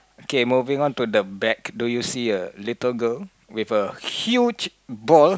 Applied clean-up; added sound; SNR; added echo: none; none; none; none.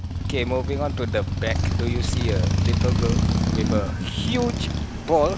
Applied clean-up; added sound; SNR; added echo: none; Motorcycle; -4 dB; none.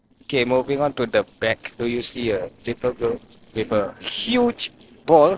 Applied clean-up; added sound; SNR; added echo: neural separator model SepFormer DNS4.